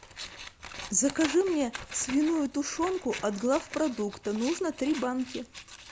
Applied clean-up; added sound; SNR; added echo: none; Scissors; 13 dB; none.